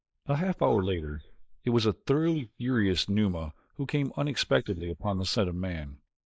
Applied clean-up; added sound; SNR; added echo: neural mask model Resemble Enhance denoiser.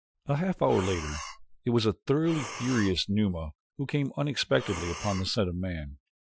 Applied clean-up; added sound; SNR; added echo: classical method Wiener filter.